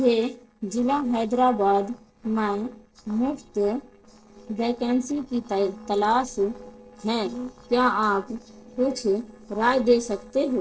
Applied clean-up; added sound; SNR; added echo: neural separator model SepFormer DNS4.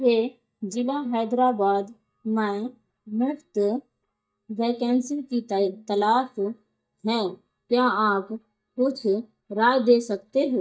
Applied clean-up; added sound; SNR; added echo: neural mask model DeepFilterNet 3.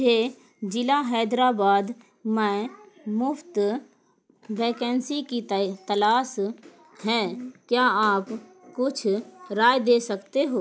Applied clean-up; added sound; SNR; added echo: none; none; none; none.